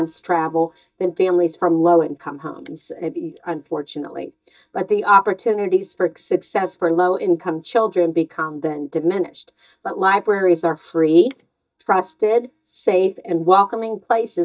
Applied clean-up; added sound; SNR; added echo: neural mask model DeepFilterNet 3.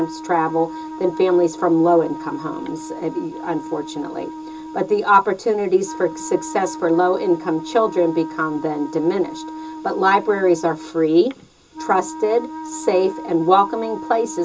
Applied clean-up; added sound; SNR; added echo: none; Wind instrument, woodwind instrument; 13 dB; reverberation time 0.2 s.